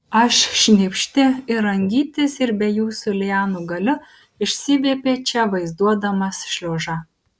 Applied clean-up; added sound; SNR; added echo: none; none; none; none.